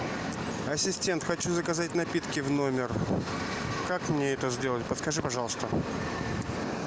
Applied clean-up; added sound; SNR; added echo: none; none; none; none.